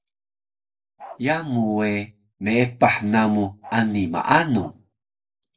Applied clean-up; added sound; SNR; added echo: neural separator model SepFormer DNS4.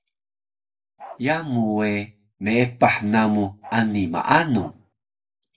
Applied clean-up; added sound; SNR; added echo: none; Bark; 20 dB; reverberation time 0.2 s.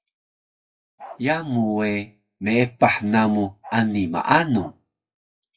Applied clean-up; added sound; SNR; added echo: classical method WPE with log-MMSE.